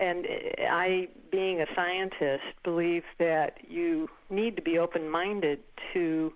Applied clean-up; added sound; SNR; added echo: none; none; none; none.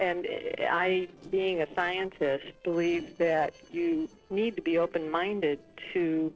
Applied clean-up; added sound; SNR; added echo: neural separator model SepFormer DNS4.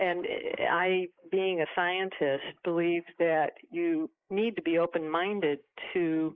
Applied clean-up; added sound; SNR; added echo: neural mask model Resemble Enhance denoiser.